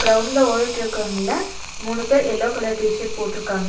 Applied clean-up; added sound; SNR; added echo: none; Hiss; 11 dB; reverberation time 0.4 s.